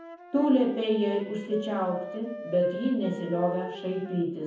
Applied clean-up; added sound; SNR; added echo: none; Wind instrument, woodwind instrument; 13 dB; reverberation time 0.7 s.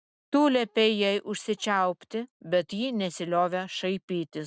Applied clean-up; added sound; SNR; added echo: none; none; none; none.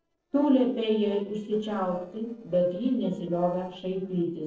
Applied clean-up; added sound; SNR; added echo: neural separator model SepFormer DNS4.